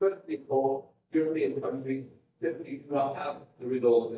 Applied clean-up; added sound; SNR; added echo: neural mask model DeepFilterNet 3.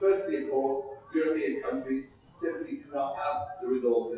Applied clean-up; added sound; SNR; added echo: classical method WPE with log-MMSE.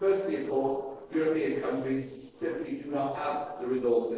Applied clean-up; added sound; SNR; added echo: neural separator model SepFormer DNS4.